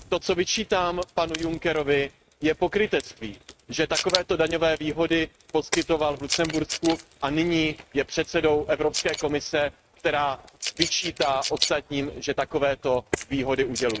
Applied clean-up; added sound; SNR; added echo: neural mask model RNNoise.